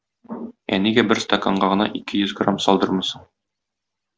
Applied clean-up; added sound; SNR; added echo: none; none; none; none.